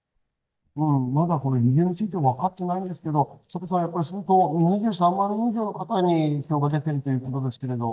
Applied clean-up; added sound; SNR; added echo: neural mask model DeepFilterNet 3.